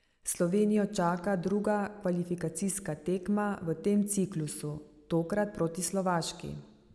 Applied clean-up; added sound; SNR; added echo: none; none; none; none.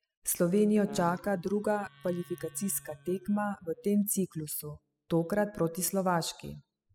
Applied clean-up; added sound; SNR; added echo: classical method spectral subtraction.